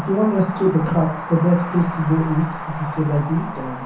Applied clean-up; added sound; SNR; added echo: none; Wind; 11 dB; reverberation time 0.6 s.